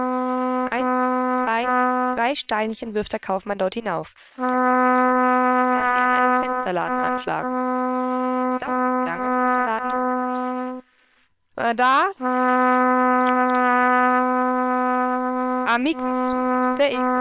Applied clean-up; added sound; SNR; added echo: neural separator model SepFormer WHAM!.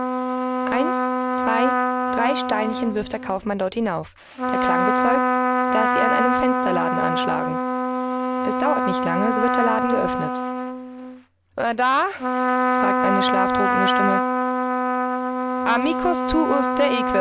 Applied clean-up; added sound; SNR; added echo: none; Trumpet; -3 dB; none.